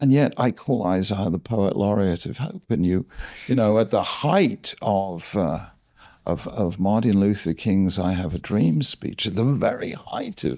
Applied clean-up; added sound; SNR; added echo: neural mask model DeepFilterNet 3.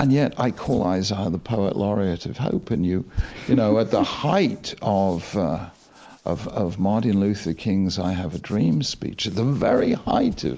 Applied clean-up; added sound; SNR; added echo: neural mask model Resemble Enhance denoiser.